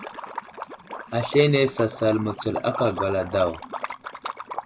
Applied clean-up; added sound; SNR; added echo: none; Liquid; 10 dB; none.